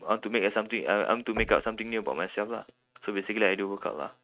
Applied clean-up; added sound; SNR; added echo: neural mask model RNNoise.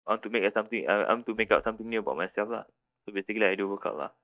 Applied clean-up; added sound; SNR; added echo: neural mask model DeepFilterNet 3.